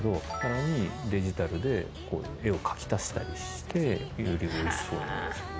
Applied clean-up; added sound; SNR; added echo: none; none; none; none.